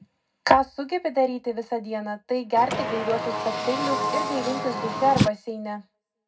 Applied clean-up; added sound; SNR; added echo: none; Car; 2 dB; reverberation time 0.3 s.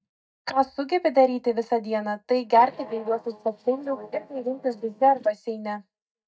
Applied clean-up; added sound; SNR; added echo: neural mask model DeepFilterNet 3.